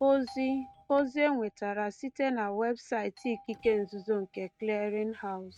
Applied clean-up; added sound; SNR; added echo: neural mask model RNNoise.